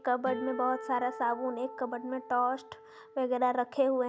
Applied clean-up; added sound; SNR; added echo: none; Acoustic guitar; 13 dB; none.